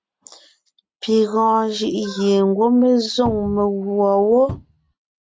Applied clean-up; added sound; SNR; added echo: neural mask model RNNoise.